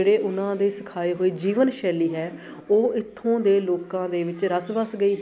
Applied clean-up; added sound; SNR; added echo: none; none; none; none.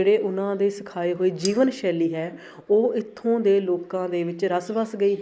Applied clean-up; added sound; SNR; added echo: neural mask model Resemble Enhance denoiser.